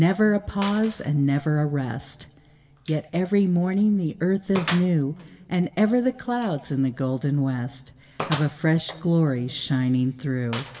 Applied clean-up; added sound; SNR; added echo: none; Gunshot, gunfire; 16 dB; reverberation time 1.1 s.